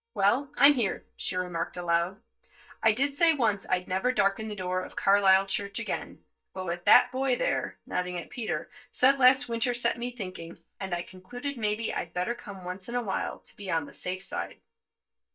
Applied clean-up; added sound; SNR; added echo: neural mask model DeepFilterNet 3.